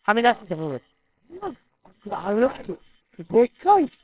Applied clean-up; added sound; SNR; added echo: neural separator model SepFormer WHAMR!.